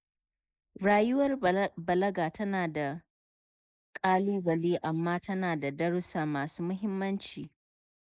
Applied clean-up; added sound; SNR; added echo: neural mask model Resemble Enhance denoiser.